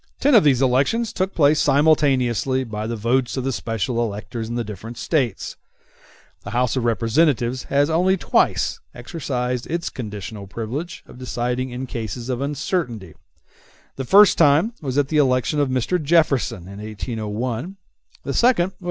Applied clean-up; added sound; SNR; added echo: none; none; none; none.